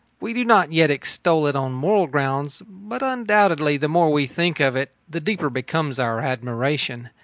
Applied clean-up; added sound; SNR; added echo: none; none; none; none.